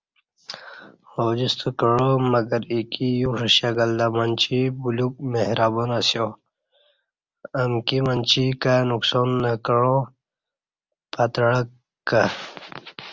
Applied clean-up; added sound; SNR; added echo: none; none; none; none.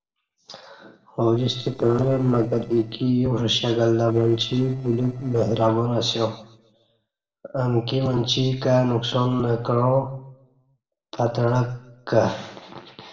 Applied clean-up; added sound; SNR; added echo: neural separator model SepFormer DNS4.